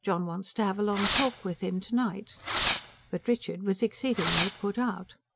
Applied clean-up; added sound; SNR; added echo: none; Fireworks; -2 dB; none.